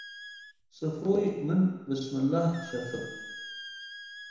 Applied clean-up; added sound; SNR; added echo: none; Squeak; 15 dB; reverberation time 1.0 s.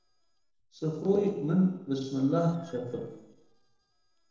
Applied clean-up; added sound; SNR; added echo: neural separator model SepFormer DNS4.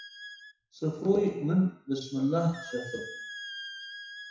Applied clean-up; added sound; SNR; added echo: classical method WPE with log-MMSE.